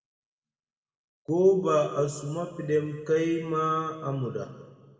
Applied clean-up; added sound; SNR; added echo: none; none; none; reverberation time 1.6 s.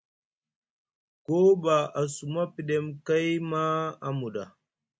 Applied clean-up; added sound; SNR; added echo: none; none; none; none.